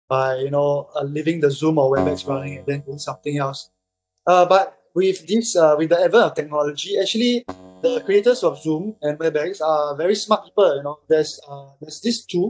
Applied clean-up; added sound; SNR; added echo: neural mask model DeepFilterNet 3.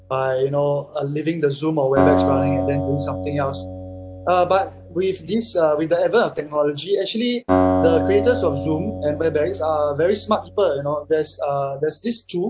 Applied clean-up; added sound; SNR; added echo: none; Acoustic guitar; 5 dB; none.